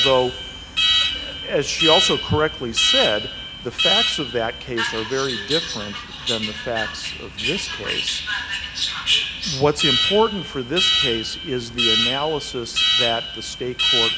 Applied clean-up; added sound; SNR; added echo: none; Alarm; -2 dB; none.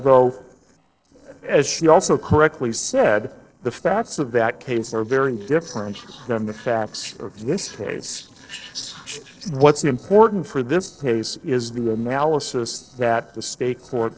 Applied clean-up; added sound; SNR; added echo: neural separator model SepFormer DNS4.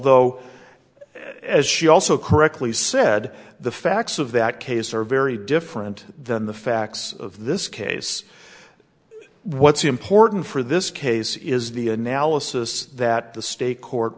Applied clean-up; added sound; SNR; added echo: none; none; none; none.